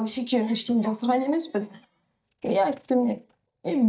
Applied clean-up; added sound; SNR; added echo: neural mask model DeepFilterNet 3.